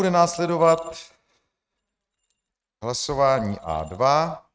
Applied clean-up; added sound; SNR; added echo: neural mask model RNNoise.